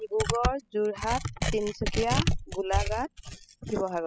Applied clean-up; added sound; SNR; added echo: classical method spectral subtraction.